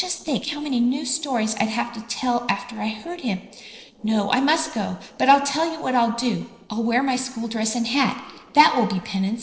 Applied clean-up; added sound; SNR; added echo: neural separator model SepFormer DNS4.